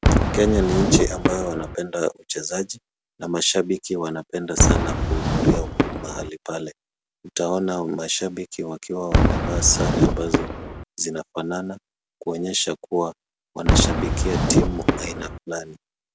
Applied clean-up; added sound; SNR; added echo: none; Whoosh, swoosh, swish / Fireworks; -2 dB; none.